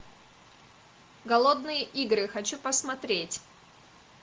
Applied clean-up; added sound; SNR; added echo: none; none; none; none.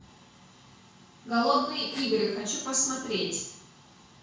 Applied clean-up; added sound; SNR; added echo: none; Whoosh, swoosh, swish; 16 dB; reverberation time 0.6 s.